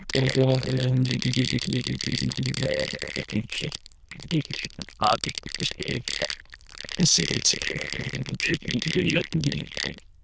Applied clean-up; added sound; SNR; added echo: neural diffusion model UNIVERSE++.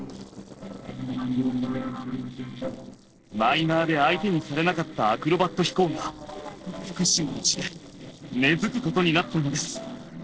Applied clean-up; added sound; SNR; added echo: neural separator model SepFormer DNS4.